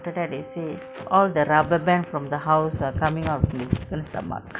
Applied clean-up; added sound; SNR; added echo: none; Wind instrument, woodwind instrument; 19 dB; none.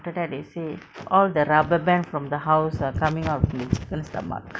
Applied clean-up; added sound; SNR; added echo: none; none; none; none.